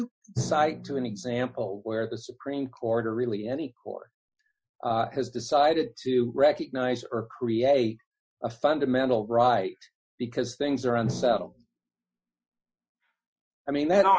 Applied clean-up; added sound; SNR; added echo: classical method Wiener filter.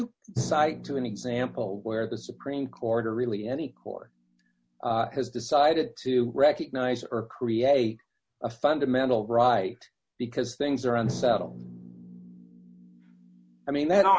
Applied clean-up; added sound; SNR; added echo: none; Drum; 16 dB; none.